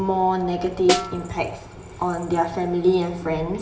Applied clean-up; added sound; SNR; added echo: none; Snare drum; 5 dB; reverberation time 1.0 s.